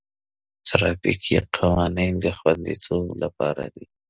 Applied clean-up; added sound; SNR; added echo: none; none; none; none.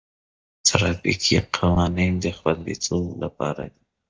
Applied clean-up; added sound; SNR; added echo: neural mask model DeepFilterNet 3.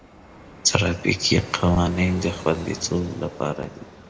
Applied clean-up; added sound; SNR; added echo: none; Fixed-wing aircraft, airplane; 16 dB; reverberation time 1.2 s.